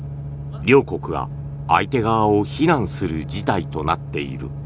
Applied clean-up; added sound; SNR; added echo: none; none; none; none.